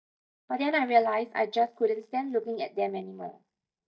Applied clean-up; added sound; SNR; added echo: neural mask model DeepFilterNet 3.